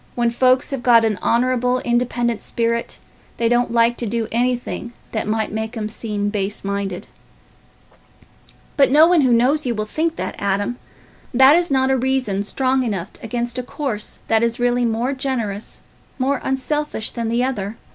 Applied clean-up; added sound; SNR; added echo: none; none; none; none.